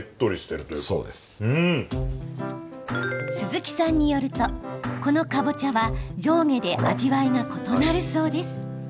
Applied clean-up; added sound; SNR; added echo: none; none; none; none.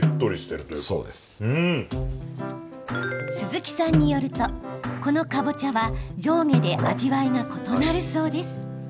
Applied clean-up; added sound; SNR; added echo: none; Snare drum; 5 dB; none.